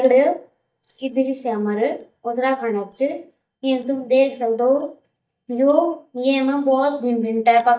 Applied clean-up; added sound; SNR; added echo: neural mask model DeepFilterNet 3.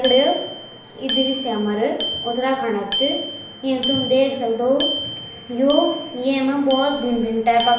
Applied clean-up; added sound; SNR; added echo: none; Bicycle bell; 8 dB; reverberation time 0.8 s.